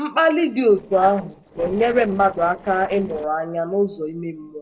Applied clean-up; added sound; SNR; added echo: neural separator model SepFormer DNS4.